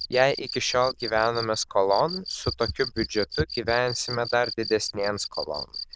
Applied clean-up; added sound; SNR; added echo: neural diffusion model UNIVERSE++.